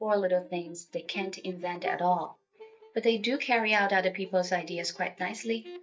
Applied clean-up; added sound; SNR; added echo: neural mask model DeepFilterNet 3.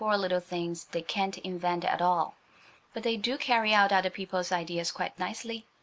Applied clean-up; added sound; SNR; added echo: none; none; none; none.